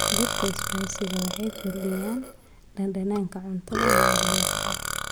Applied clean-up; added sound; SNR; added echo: none; Burping, eructation; -2 dB; none.